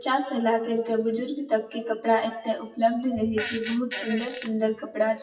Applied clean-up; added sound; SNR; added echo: classical method WPE with log-MMSE.